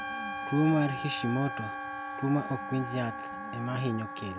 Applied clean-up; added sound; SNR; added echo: none; Trumpet + Wind instrument, woodwind instrument; 6 dB; none.